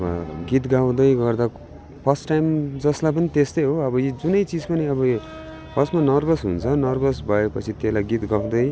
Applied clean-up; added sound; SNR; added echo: none; none; none; none.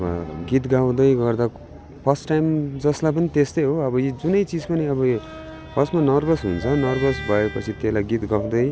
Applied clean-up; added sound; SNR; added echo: none; Bowed string instrument; 17 dB; none.